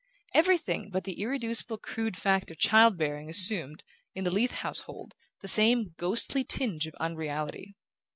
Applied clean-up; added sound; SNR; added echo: none; none; none; none.